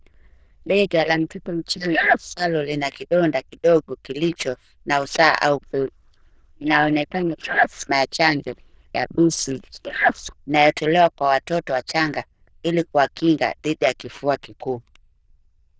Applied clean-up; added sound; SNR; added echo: neural diffusion model UNIVERSE++.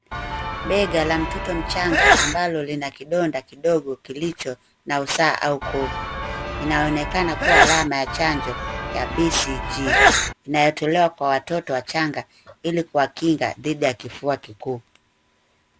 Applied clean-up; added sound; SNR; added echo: none; Sneeze / Church bell; -2 dB; none.